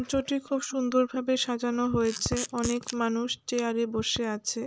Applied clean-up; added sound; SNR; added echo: neural mask model Resemble Enhance denoiser.